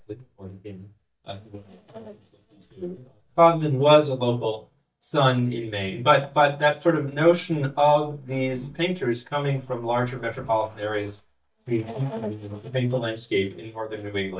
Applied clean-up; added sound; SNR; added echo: neural mask model DeepFilterNet 3.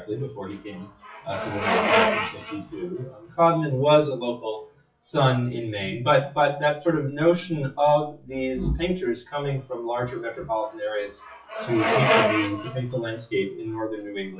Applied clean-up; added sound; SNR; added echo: classical method WPE with log-MMSE.